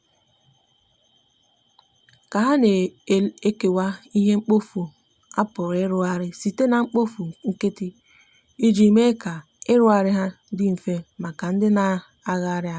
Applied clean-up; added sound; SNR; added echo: none; none; none; none.